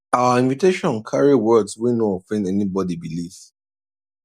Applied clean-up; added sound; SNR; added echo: none; none; none; none.